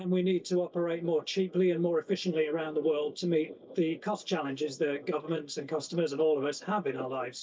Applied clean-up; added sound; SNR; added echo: neural mask model DeepFilterNet 3.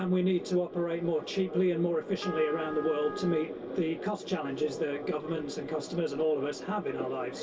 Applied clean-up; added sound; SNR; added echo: none; Trumpet; 12 dB; reverberation time 0.1 s.